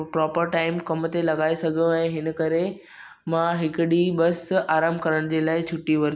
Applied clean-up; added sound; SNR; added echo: none; none; none; none.